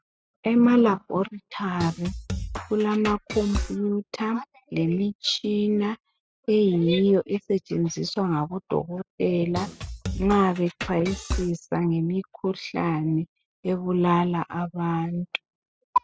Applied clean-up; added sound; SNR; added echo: classical method spectral subtraction.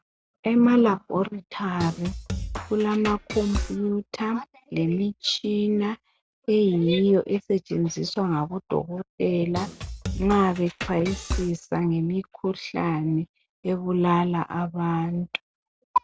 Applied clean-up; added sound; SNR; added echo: none; Drum kit; 7 dB; none.